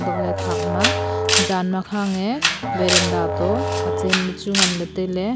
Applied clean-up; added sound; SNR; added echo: none; Camera + Musical instrument; -2 dB; none.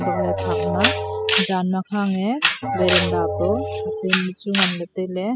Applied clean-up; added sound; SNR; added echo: classical method spectral subtraction.